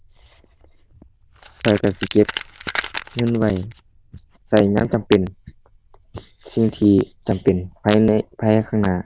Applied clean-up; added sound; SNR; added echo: neural diffusion model UNIVERSE++.